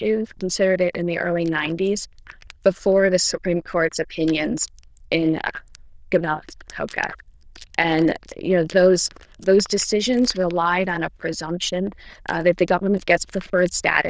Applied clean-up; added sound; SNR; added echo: neural diffusion model UNIVERSE++.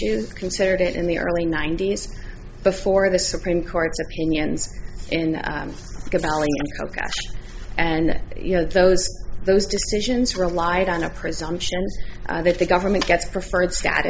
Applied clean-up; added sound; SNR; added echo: none; none; none; none.